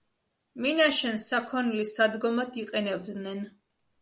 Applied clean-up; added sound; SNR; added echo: none; none; none; none.